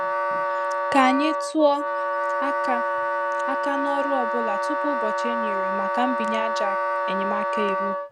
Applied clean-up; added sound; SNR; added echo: none; Wind instrument, woodwind instrument; -3 dB; none.